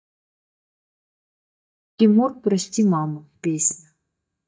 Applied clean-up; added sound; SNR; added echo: neural mask model DeepFilterNet 3.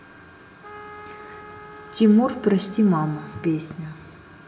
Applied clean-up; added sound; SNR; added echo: none; Trumpet; 20 dB; reverberation time 2.9 s.